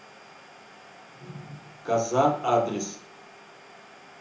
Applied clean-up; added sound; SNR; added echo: none; Domestic sounds, home sounds; 19 dB; reverberation time 0.6 s.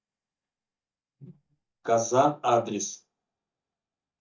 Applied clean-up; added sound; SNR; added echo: neural mask model DeepFilterNet 3.